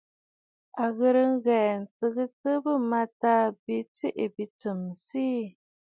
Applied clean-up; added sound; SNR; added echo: none; none; none; none.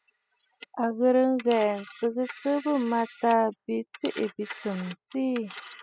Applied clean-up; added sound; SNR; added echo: classical method spectral subtraction.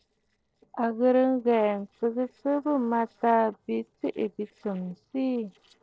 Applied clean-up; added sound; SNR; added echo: neural separator model SepFormer DNS4.